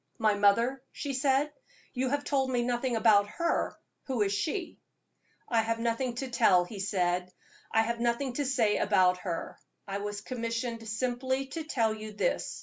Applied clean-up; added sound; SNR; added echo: none; none; none; none.